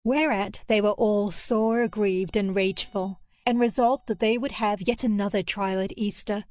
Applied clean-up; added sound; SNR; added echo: neural mask model DeepFilterNet 3.